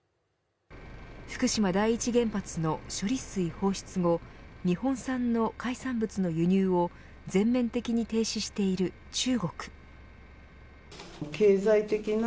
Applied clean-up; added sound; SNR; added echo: none; none; none; none.